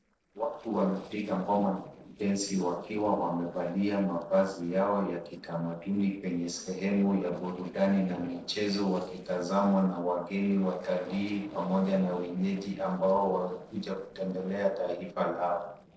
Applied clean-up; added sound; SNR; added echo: neural separator model SepFormer DNS4.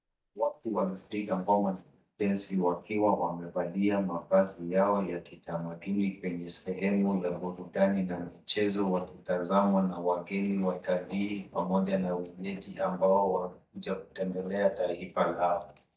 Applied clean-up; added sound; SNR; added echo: neural mask model DeepFilterNet 3.